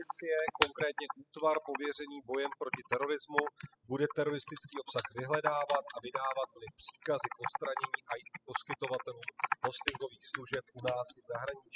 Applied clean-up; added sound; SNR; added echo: classical method spectral subtraction.